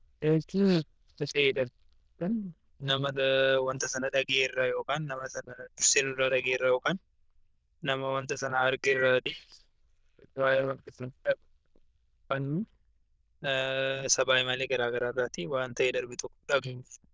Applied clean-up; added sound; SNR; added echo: neural diffusion model UNIVERSE++.